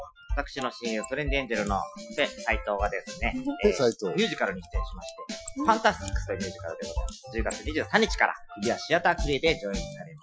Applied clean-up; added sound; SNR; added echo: classical method Wiener filter.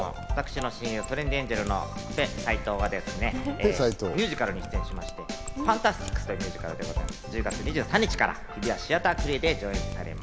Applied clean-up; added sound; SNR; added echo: none; Mechanisms; 14 dB; none.